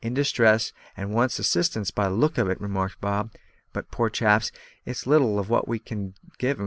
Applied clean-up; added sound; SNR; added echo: none; none; none; none.